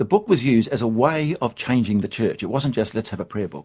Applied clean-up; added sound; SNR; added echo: none; none; none; none.